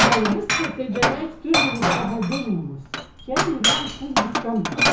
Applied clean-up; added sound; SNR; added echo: none; Glass; -3 dB; reverberation time 0.6 s.